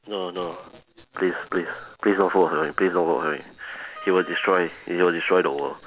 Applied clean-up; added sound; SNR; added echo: none; Wind instrument, woodwind instrument; 18 dB; none.